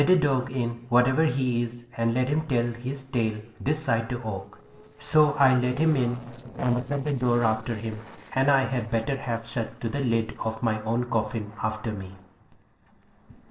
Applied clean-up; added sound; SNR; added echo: neural separator model SepFormer DNS4.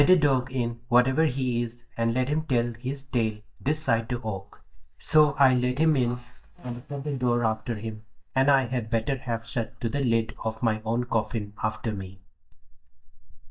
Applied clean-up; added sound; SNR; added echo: neural mask model DeepFilterNet 3.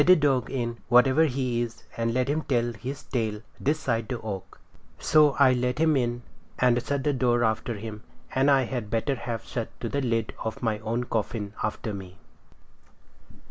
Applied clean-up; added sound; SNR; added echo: none; none; none; none.